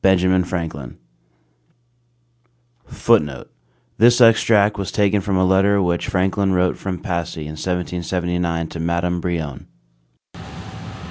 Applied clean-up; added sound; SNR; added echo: none; none; none; none.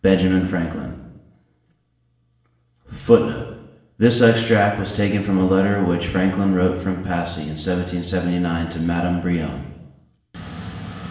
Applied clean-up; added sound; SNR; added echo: none; none; none; reverberation time 0.9 s.